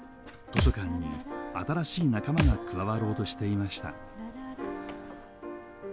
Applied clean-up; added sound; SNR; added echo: none; Thump, thud; -1 dB; none.